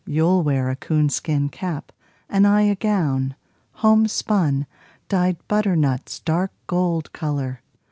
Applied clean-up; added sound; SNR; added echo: none; none; none; none.